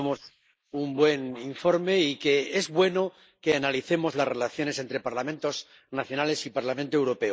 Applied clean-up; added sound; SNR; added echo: neural mask model Resemble Enhance denoiser.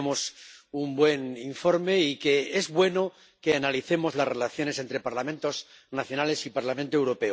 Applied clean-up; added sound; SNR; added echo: none; none; none; none.